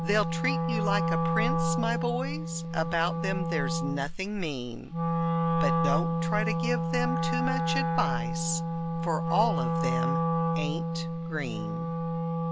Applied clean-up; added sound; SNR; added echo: none; Wind instrument, woodwind instrument; -4 dB; none.